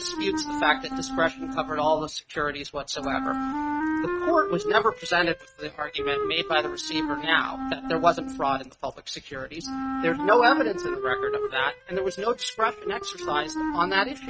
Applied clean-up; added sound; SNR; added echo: neural mask model RNNoise.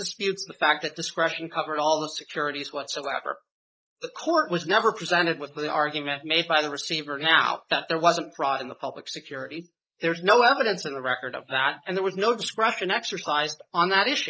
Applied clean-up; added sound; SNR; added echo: neural mask model Resemble Enhance denoiser.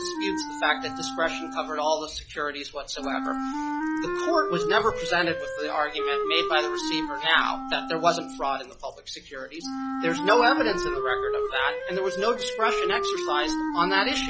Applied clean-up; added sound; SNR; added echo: classical method log-MMSE.